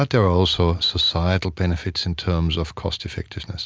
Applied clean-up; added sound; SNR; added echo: none; none; none; none.